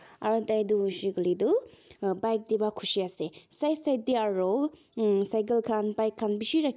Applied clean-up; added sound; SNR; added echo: none; none; none; none.